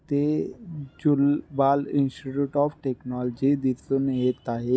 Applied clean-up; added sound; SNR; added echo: none; none; none; none.